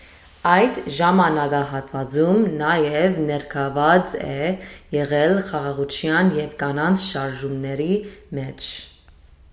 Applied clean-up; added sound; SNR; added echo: none; none; none; none.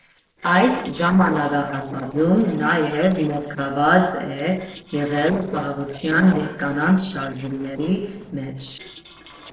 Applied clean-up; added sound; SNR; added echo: neural separator model SepFormer DNS4.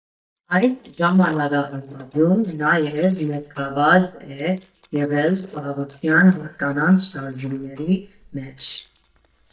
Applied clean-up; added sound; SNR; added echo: neural mask model DeepFilterNet 3.